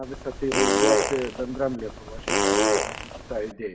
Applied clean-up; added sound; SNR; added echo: none; Fart; -4 dB; reverberation time 0.8 s.